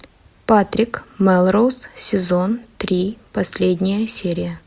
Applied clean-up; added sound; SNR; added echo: none; none; none; none.